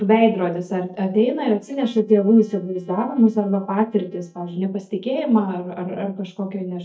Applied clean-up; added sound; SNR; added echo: neural mask model DeepFilterNet 3.